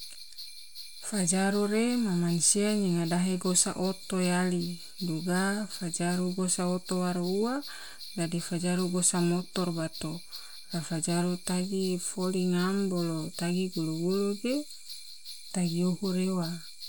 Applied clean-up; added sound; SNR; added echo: none; Bell; 16 dB; none.